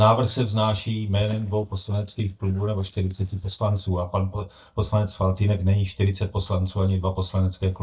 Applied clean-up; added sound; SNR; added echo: neural mask model DeepFilterNet 3.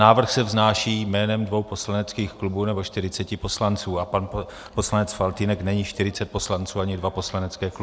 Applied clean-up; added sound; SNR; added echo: none; none; none; none.